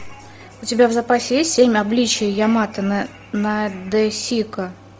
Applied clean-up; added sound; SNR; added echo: none; none; none; none.